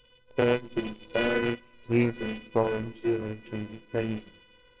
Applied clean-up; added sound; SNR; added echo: neural separator model SepFormer WHAMR!.